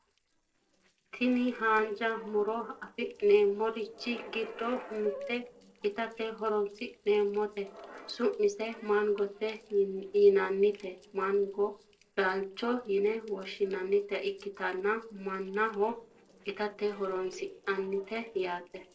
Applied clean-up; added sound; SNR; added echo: neural separator model SepFormer DNS4.